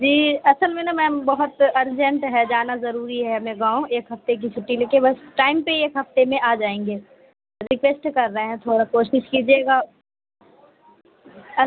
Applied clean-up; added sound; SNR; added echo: none; none; none; none.